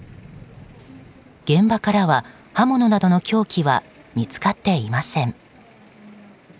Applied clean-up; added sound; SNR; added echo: none; none; none; none.